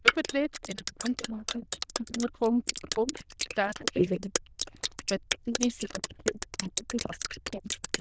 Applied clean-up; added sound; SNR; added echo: neural diffusion model UNIVERSE++.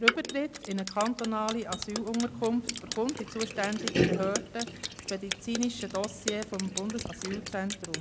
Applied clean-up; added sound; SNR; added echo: none; Drip; 2 dB; none.